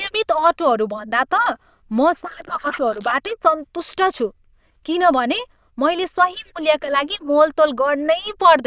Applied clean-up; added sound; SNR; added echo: neural diffusion model UNIVERSE++.